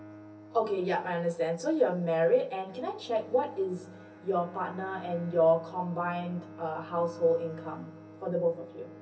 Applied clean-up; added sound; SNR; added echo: none; Bowed string instrument; 19 dB; reverberation time 0.3 s.